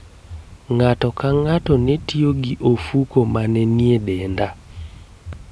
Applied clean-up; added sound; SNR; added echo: none; Thunder; 18 dB; none.